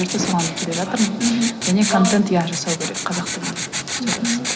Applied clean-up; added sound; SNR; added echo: none; Writing; 5 dB; none.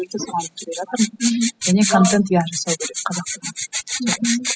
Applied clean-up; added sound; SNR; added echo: classical method spectral subtraction.